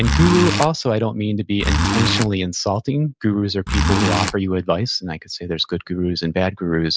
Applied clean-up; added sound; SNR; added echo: none; Zipper (clothing); -1 dB; none.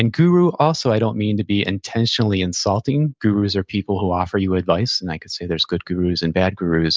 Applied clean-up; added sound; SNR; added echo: none; none; none; none.